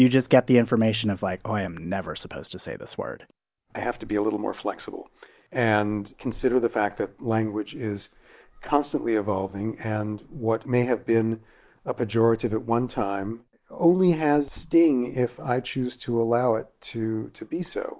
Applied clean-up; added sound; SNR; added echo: none; none; none; none.